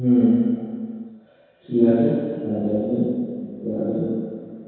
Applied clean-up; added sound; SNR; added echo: none; none; none; reverberation time 2.0 s.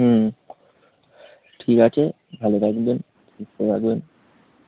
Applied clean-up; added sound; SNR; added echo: none; none; none; none.